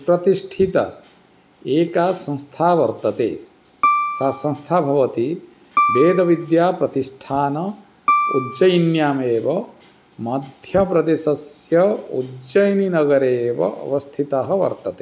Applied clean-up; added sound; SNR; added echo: none; Piano; 3 dB; none.